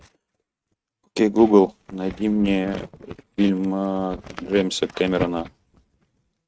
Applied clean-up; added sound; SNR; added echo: neural mask model RNNoise.